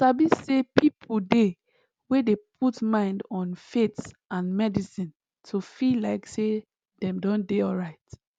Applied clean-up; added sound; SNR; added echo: none; none; none; none.